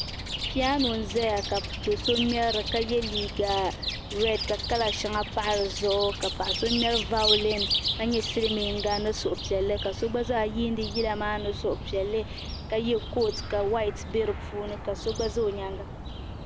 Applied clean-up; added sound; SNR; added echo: none; Chirp, tweet; 4 dB; none.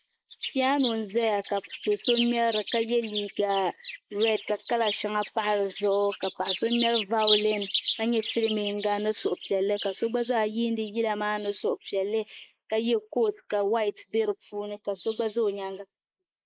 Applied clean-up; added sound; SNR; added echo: neural mask model Resemble Enhance denoiser.